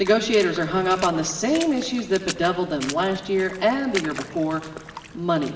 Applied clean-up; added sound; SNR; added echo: none; Water / Splash, splatter; 14 dB; reverberation time 2.6 s.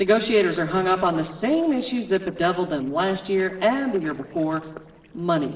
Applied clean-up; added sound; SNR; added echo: neural separator model SepFormer DNS4.